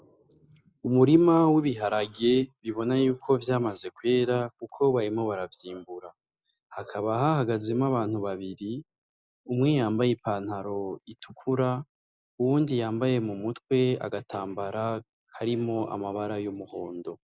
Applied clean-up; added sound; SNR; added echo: neural mask model Resemble Enhance denoiser.